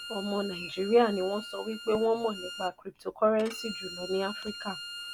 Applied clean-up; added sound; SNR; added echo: none; Bowed string instrument; 12 dB; none.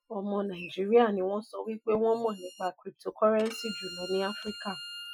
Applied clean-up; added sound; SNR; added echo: classical method Wiener filter.